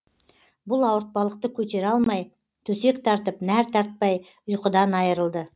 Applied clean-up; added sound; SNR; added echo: none; none; none; none.